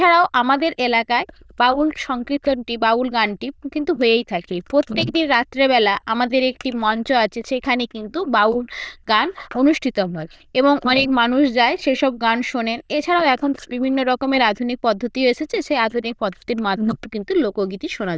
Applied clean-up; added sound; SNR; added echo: neural diffusion model UNIVERSE++.